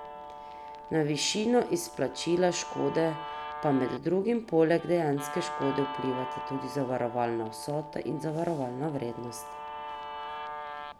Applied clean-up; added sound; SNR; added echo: none; Guitar; 10 dB; none.